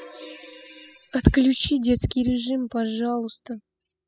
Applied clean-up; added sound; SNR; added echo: classical method spectral subtraction.